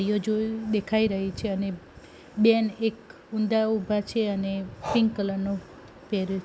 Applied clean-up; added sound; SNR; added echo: none; Breathing; 15 dB; none.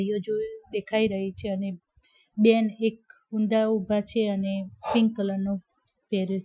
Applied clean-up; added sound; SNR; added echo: classical method Wiener filter.